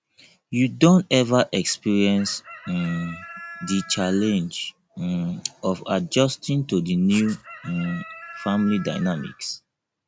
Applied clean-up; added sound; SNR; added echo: none; Chicken, rooster + Writing; 16 dB; none.